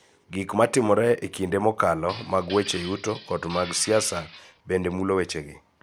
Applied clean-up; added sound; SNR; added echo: none; Glass; 15 dB; none.